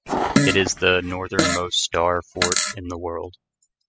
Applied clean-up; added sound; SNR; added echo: classical method spectral subtraction.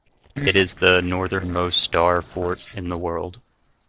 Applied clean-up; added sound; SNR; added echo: neural separator model SepFormer DNS4.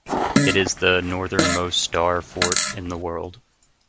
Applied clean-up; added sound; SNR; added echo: none; Fart; 0 dB; none.